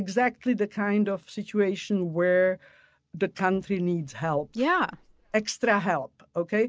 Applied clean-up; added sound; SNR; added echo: none; none; none; none.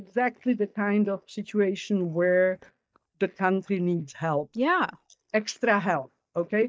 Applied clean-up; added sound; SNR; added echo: neural mask model DeepFilterNet 3.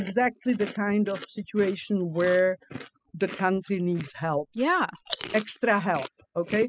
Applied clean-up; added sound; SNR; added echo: classical method spectral subtraction.